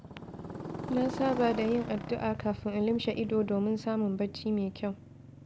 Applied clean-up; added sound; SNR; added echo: none; Motorcycle; 10 dB; none.